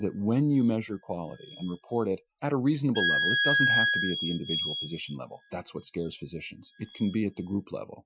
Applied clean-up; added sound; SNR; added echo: classical method Wiener filter.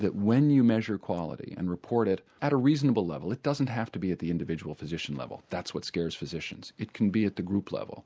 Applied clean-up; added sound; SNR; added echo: none; none; none; none.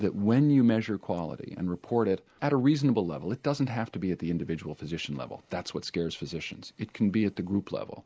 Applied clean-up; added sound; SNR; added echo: neural mask model Resemble Enhance denoiser.